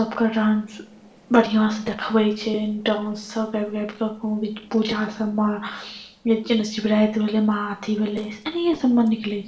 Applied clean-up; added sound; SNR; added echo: neural separator model SepFormer DNS4.